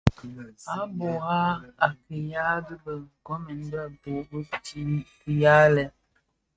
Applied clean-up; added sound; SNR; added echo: neural mask model RNNoise.